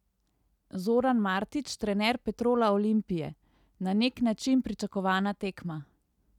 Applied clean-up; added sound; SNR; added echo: none; none; none; none.